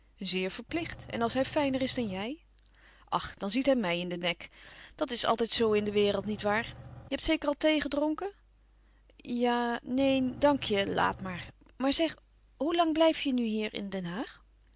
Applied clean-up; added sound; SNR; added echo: none; Engine / Truck / Car; 16 dB; none.